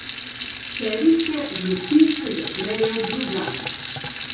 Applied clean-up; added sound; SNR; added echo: none; Sink (filling or washing) / Water tap, faucet; -1 dB; reverberation time 0.6 s.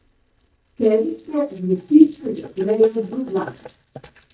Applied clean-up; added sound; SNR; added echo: neural mask model DeepFilterNet 3.